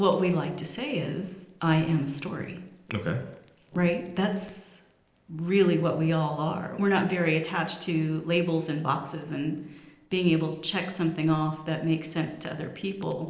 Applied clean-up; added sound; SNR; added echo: neural separator model SepFormer DNS4.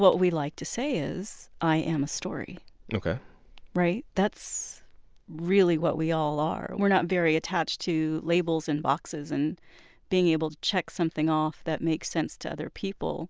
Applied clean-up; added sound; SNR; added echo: none; none; none; none.